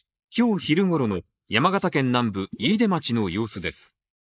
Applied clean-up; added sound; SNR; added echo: neural mask model Resemble Enhance denoiser.